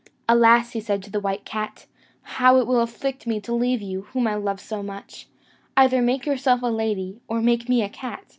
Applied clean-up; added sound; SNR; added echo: none; none; none; none.